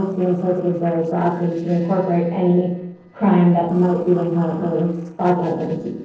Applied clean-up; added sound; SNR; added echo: neural separator model SepFormer DNS4.